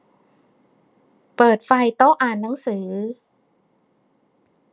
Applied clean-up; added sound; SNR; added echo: none; none; none; none.